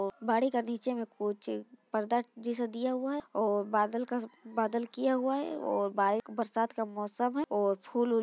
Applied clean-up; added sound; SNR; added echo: none; none; none; none.